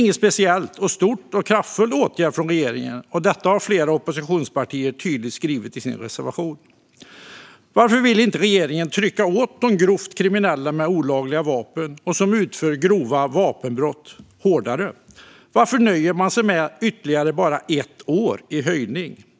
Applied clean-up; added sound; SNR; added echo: none; none; none; none.